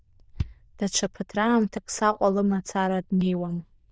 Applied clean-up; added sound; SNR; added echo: neural diffusion model UNIVERSE++.